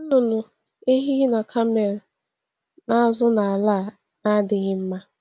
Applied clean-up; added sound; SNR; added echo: none; none; none; none.